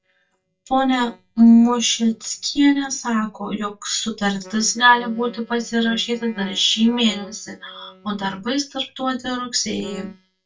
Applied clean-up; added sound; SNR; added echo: neural mask model DeepFilterNet 3.